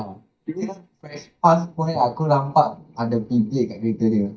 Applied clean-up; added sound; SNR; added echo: neural mask model DeepFilterNet 3.